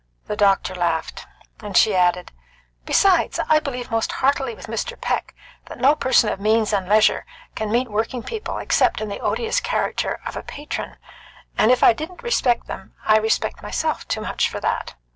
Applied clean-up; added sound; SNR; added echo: none; none; none; none.